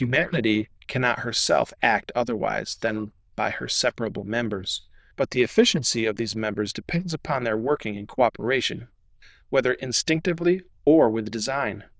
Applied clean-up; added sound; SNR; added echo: neural diffusion model UNIVERSE++.